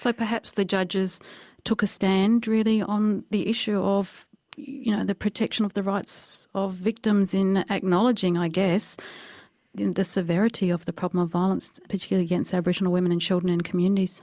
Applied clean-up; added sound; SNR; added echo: none; none; none; none.